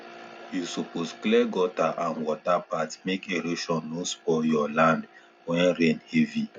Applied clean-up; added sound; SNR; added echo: none; none; none; none.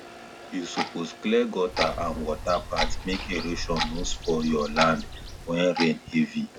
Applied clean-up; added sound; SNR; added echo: none; Clock + Bird; 6 dB; none.